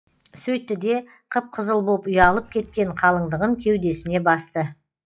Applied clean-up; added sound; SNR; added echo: classical method log-MMSE.